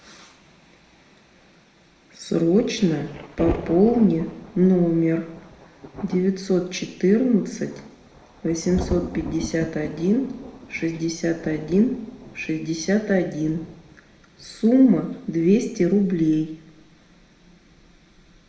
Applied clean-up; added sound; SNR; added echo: none; Thunder; 15 dB; reverberation time 0.7 s.